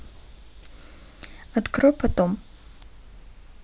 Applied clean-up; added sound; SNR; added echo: none; none; none; none.